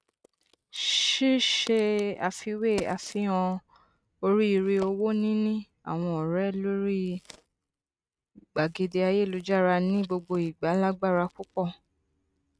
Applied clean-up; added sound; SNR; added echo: neural mask model RNNoise.